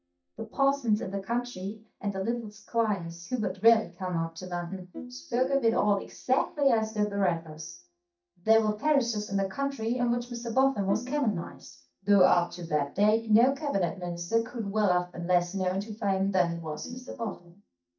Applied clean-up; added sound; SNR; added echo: neural mask model DeepFilterNet 3.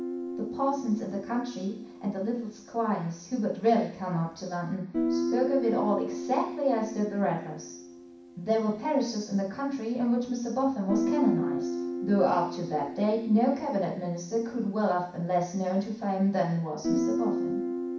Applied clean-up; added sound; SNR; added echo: none; Guitar; 6 dB; reverberation time 0.6 s.